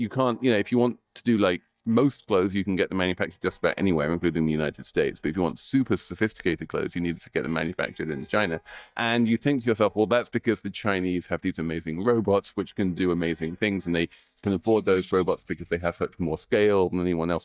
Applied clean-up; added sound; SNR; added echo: neural mask model DeepFilterNet 3.